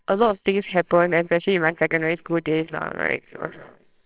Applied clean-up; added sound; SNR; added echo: neural separator model SepFormer WHAMR!.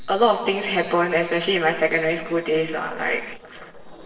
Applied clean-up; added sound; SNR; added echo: neural separator model SepFormer DNS4.